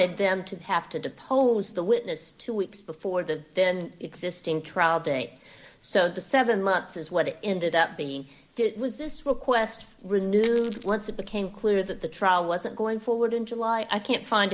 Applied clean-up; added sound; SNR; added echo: none; Coin (dropping); 15 dB; none.